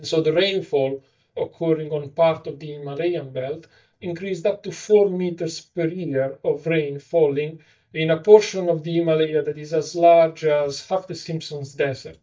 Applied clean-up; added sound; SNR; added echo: neural mask model DeepFilterNet 3.